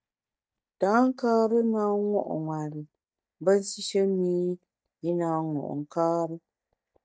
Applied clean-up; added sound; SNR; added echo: neural mask model DeepFilterNet 3.